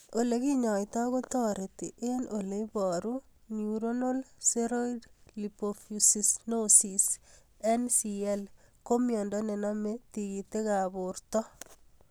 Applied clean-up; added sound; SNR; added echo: none; none; none; none.